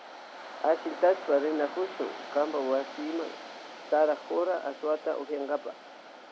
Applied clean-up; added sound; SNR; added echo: none; Waves, surf; 13 dB; none.